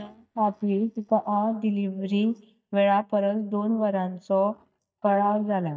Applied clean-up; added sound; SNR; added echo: neural mask model DeepFilterNet 3.